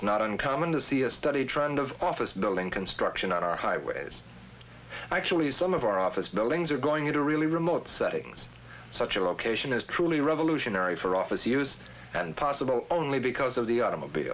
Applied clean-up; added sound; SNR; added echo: none; none; none; none.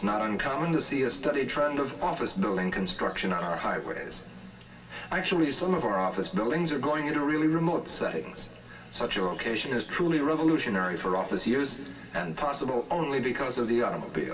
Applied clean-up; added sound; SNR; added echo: none; none; none; reverberation time 2.2 s.